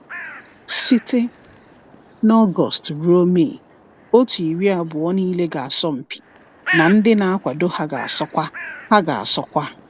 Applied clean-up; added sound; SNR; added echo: none; Bird; 14 dB; none.